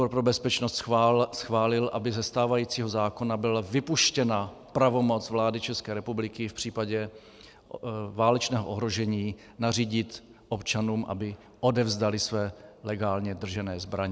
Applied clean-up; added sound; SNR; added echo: none; none; none; none.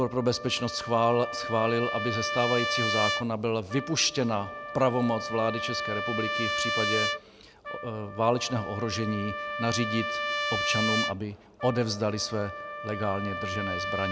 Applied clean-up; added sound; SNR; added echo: none; Trumpet; 3 dB; none.